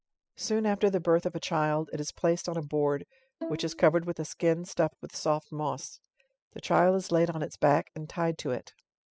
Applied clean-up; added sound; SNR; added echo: classical method spectral subtraction.